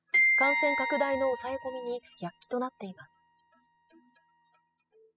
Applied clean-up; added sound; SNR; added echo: classical method spectral subtraction.